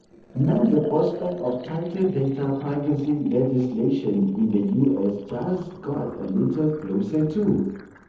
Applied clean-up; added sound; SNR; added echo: neural separator model SepFormer DNS4.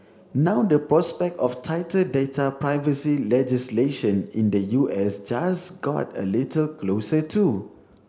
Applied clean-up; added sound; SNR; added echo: none; none; none; none.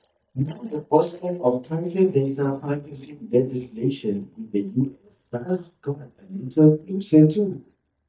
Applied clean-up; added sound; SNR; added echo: neural mask model DeepFilterNet 3.